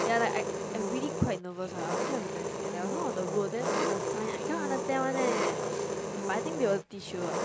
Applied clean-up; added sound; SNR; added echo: none; Engine; -1 dB; none.